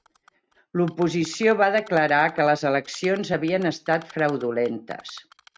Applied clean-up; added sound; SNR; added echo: neural mask model RNNoise.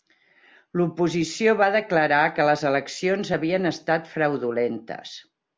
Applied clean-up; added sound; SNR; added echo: none; none; none; none.